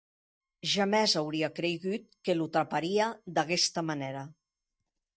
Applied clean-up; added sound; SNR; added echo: neural mask model DeepFilterNet 3.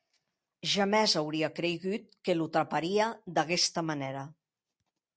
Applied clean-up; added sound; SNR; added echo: none; none; none; none.